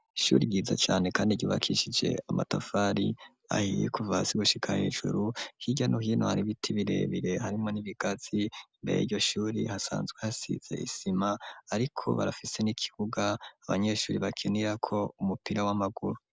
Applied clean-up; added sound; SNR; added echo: none; none; none; none.